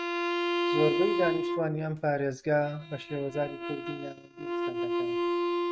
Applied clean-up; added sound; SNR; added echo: neural mask model RNNoise.